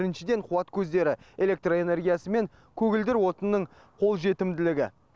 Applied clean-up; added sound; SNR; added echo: none; none; none; none.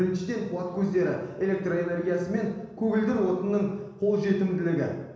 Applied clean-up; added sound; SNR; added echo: none; none; none; reverberation time 1.1 s.